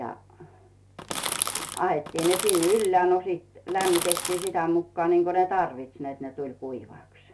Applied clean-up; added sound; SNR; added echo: none; Crackle; 3 dB; none.